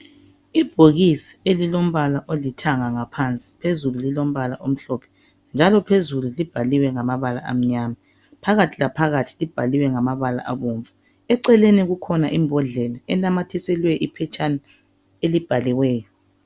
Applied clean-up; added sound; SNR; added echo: none; none; none; none.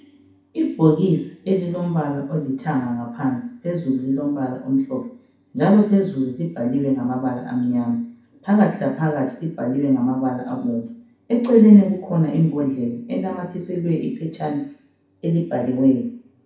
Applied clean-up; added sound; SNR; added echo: none; none; none; reverberation time 0.6 s.